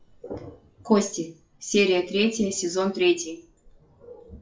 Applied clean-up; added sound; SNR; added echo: classical method WPE with log-MMSE.